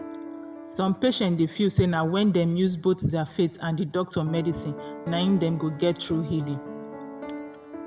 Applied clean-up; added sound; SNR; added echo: none; Piano; 14 dB; reverberation time 0.7 s.